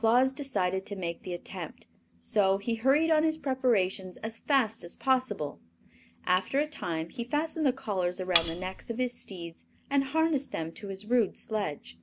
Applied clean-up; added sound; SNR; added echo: none; Cutlery, silverware; -4 dB; none.